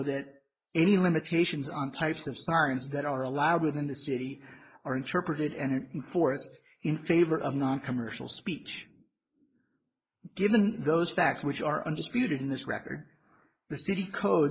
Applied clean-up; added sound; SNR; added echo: neural mask model Resemble Enhance denoiser.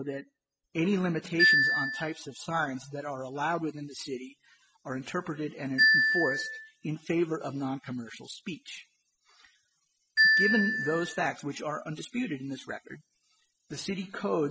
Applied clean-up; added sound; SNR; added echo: classical method spectral subtraction.